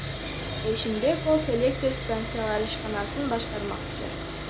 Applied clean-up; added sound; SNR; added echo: none; Sawing; 5 dB; none.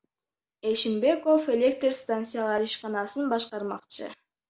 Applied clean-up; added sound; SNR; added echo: none; none; none; none.